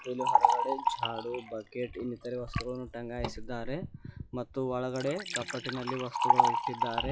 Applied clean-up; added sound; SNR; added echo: classical method log-MMSE.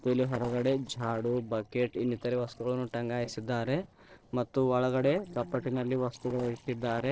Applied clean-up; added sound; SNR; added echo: neural separator model SepFormer DNS4.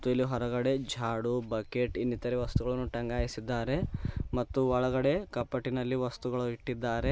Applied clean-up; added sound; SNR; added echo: none; none; none; none.